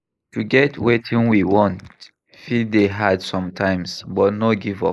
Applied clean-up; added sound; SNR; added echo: neural mask model Resemble Enhance denoiser.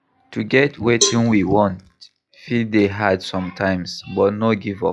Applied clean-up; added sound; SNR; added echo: classical method log-MMSE.